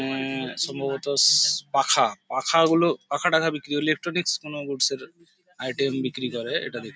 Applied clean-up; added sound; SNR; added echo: none; none; none; none.